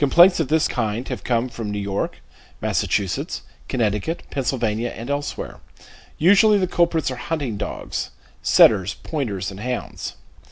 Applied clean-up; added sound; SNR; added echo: none; none; none; none.